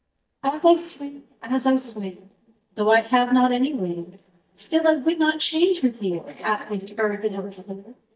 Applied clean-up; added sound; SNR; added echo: neural mask model DeepFilterNet 3.